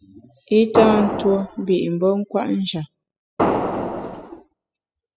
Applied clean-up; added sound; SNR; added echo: classical method spectral subtraction.